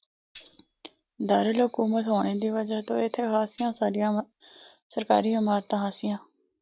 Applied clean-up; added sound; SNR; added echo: none; Tambourine; 11 dB; none.